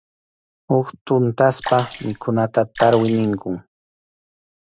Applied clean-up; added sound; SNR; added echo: none; Sink (filling or washing) / Water / Splash, splatter; 8 dB; none.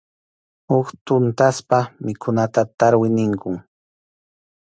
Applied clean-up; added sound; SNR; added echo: none; none; none; none.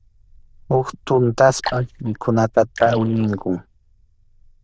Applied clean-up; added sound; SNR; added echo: neural diffusion model UNIVERSE++.